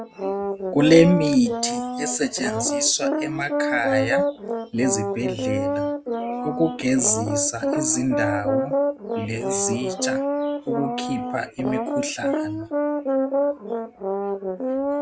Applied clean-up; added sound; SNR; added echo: none; Brass instrument; 1 dB; none.